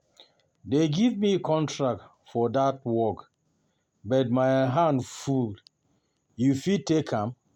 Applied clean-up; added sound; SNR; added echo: none; none; none; none.